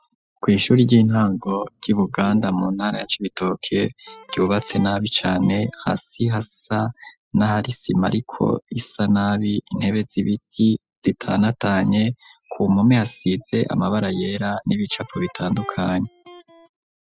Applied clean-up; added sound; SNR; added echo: classical method spectral subtraction.